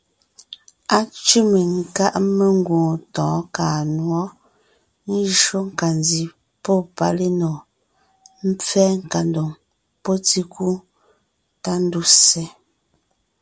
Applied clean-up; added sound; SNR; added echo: none; none; none; none.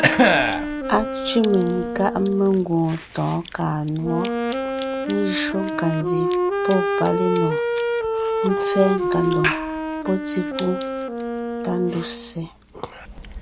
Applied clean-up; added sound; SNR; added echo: none; Wind instrument, woodwind instrument + Chewing, mastication / Cough; 1 dB; none.